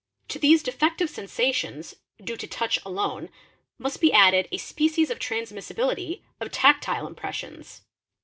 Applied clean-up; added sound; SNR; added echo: none; none; none; none.